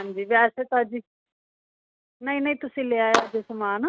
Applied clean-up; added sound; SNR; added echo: neural mask model RNNoise.